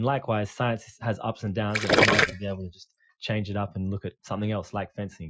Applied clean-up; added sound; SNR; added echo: classical method Wiener filter.